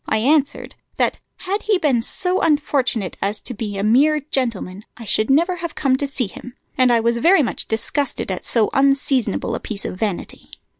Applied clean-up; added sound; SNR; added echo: none; none; none; none.